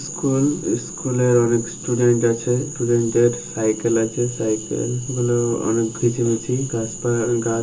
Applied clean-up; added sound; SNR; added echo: none; Frog; 13 dB; reverberation time 0.2 s.